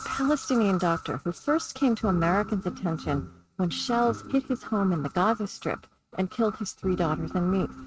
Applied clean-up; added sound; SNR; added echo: neural mask model RNNoise.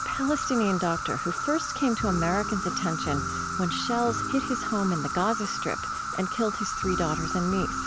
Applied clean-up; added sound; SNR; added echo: none; Insect; 3 dB; none.